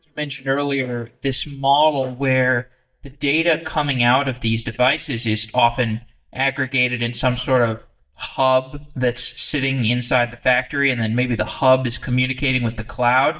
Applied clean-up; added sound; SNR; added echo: neural mask model DeepFilterNet 3.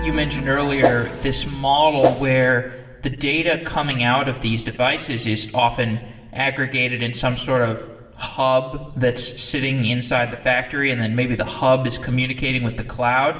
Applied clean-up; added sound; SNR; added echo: none; Whoosh, swoosh, swish; 1 dB; reverberation time 1.1 s.